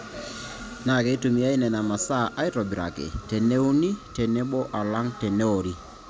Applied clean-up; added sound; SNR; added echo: none; none; none; none.